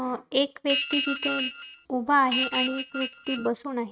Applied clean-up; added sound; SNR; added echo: neural mask model RNNoise.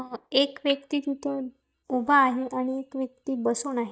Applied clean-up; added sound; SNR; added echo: neural mask model DeepFilterNet 3.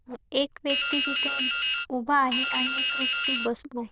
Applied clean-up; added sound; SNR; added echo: neural diffusion model UNIVERSE++.